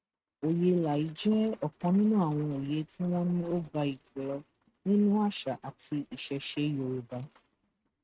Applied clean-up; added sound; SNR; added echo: neural mask model RNNoise.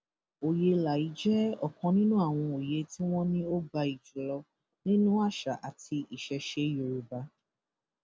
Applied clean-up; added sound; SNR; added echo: none; none; none; none.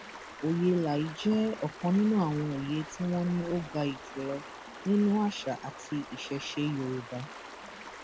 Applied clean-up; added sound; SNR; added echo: none; Stream; 14 dB; none.